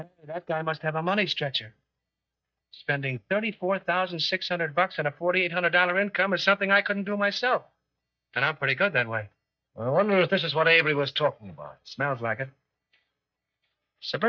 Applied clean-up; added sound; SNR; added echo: neural mask model DeepFilterNet 3.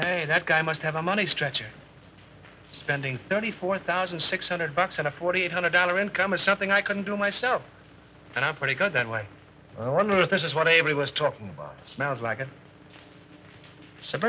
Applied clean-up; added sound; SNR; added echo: none; none; none; none.